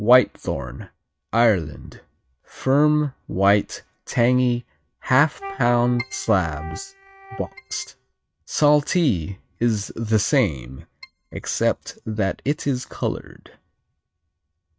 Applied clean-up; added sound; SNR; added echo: neural mask model RNNoise.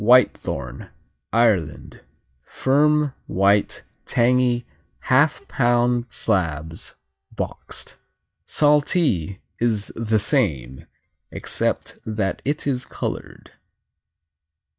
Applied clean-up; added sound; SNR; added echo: neural mask model DeepFilterNet 3.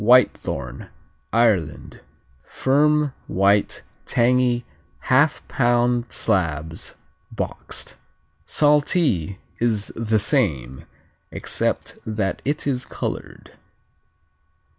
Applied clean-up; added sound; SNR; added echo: none; none; none; none.